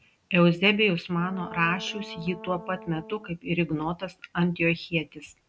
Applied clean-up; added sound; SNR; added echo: none; Brass instrument; 16 dB; none.